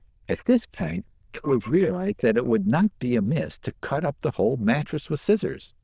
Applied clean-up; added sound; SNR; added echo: neural diffusion model UNIVERSE++.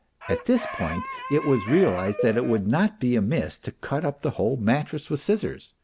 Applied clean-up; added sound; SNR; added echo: none; Chicken, rooster + Cowbell; 10 dB; none.